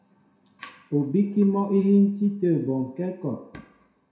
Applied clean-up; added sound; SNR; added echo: none; none; none; reverberation time 0.6 s.